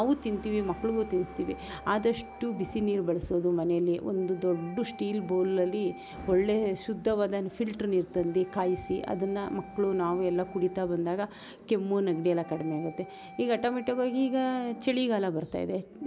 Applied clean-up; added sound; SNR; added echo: none; Wind instrument, woodwind instrument; 20 dB; none.